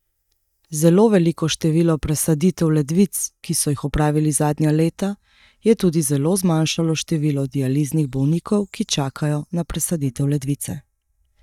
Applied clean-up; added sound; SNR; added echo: neural mask model DeepFilterNet 3.